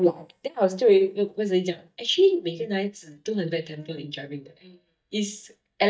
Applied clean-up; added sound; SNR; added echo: neural mask model DeepFilterNet 3.